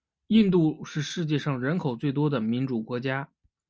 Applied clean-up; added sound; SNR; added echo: none; none; none; none.